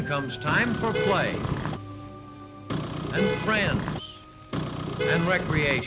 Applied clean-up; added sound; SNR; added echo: none; Vehicle horn, car horn, honking; 0 dB; none.